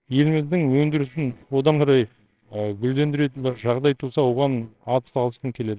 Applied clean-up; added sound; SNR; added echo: neural separator model SepFormer WHAMR!.